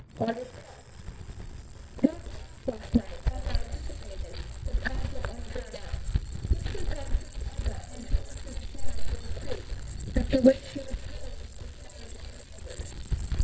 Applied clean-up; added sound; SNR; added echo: neural mask model DeepFilterNet 3.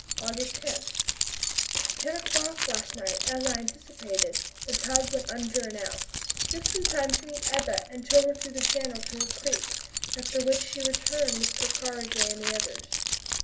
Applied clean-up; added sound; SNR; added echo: none; Keys jangling; -2 dB; reverberation time 0.3 s.